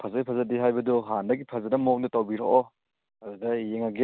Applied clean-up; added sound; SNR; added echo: none; none; none; none.